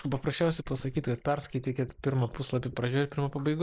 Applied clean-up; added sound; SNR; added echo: neural mask model Resemble Enhance denoiser.